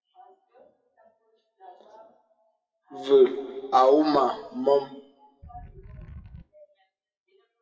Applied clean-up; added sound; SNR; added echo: classical method WPE with log-MMSE.